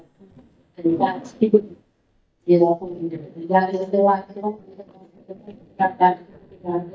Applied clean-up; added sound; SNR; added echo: neural mask model DeepFilterNet 3.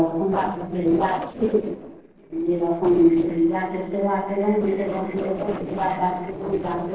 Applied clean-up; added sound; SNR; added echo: neural separator model SepFormer DNS4.